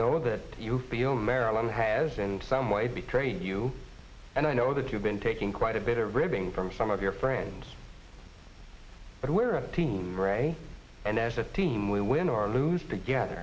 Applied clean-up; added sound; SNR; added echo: none; none; none; none.